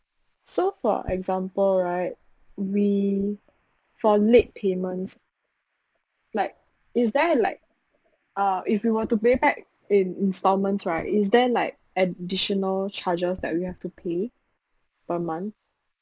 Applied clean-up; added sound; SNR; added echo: neural mask model Resemble Enhance denoiser.